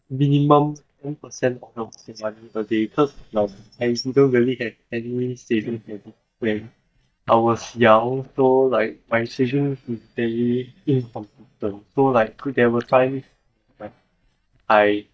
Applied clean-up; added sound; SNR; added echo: neural mask model DeepFilterNet 3.